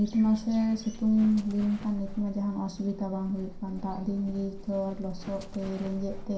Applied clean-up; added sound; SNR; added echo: none; Livestock, farm animals, working animals; 13 dB; reverberation time 0.5 s.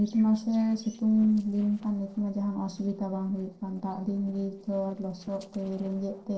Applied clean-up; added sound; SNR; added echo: neural separator model SepFormer DNS4.